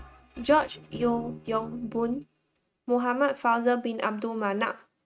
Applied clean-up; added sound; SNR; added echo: neural mask model RNNoise.